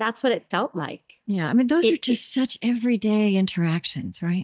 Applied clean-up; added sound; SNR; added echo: neural mask model DeepFilterNet 3.